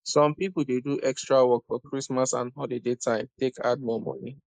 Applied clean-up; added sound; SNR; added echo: neural mask model Resemble Enhance denoiser.